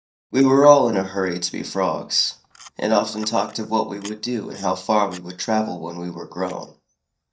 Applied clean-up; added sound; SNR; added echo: neural mask model DeepFilterNet 3.